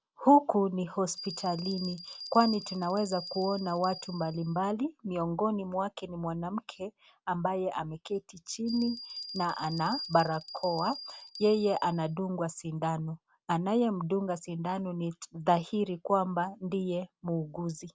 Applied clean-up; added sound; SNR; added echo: none; Bell; 12 dB; none.